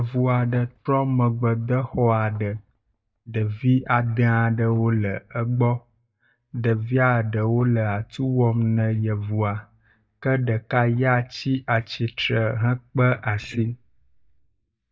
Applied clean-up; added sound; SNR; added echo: neural mask model DeepFilterNet 3.